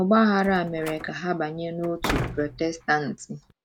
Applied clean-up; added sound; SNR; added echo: none; Slam; 10 dB; none.